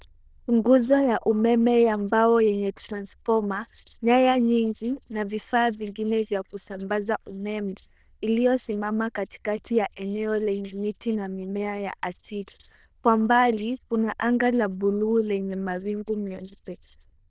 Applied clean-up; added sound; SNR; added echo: neural diffusion model UNIVERSE++.